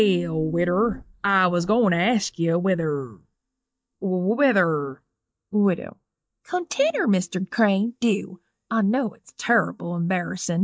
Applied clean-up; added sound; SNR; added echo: neural mask model DeepFilterNet 3.